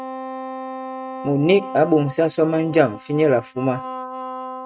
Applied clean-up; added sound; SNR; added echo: neural mask model RNNoise.